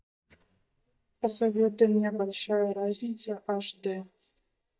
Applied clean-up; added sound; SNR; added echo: neural mask model DeepFilterNet 3.